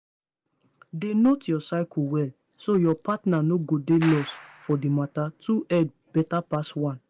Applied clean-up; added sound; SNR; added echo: none; Clapping + Cricket; 17 dB; none.